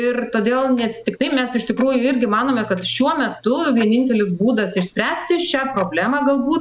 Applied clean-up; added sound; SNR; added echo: neural mask model Resemble Enhance denoiser.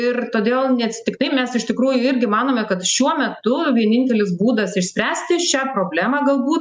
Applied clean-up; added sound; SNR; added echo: none; none; none; none.